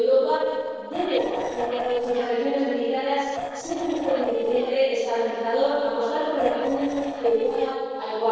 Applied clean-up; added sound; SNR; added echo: neural separator model SepFormer DNS4.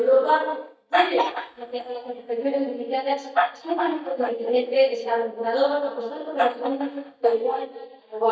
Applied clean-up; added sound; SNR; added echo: neural mask model DeepFilterNet 3.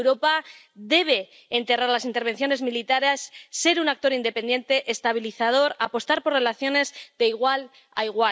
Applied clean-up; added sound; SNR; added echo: none; none; none; none.